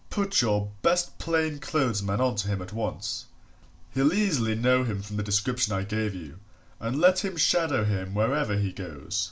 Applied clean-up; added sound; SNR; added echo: none; none; none; none.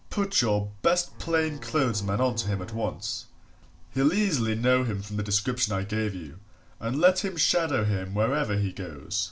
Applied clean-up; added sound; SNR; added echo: none; Bowed string instrument; 18 dB; none.